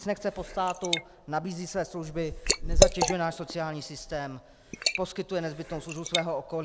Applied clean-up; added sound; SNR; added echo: none; Liquid; -2 dB; none.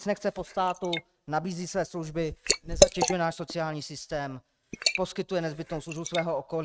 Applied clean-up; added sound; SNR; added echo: neural mask model RNNoise.